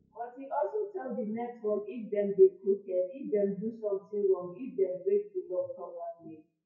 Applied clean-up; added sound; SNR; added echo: classical method WPE with log-MMSE.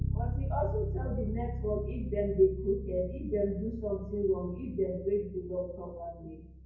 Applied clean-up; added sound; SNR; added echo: none; Bass guitar; 4 dB; reverberation time 0.9 s.